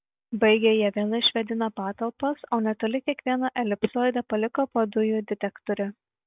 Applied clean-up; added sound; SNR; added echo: none; none; none; none.